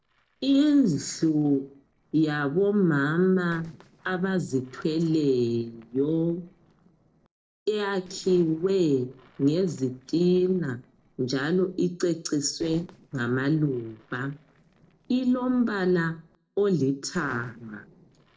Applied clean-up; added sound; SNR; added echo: neural separator model SepFormer DNS4.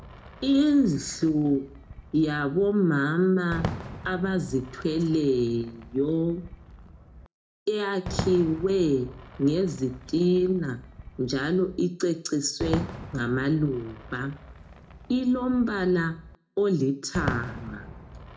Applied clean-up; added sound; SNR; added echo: none; Fireworks; 13 dB; reverberation time 0.3 s.